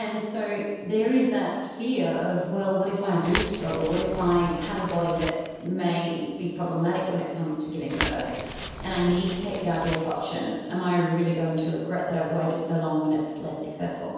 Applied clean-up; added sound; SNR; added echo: none; Crackle; 8 dB; reverberation time 1.2 s.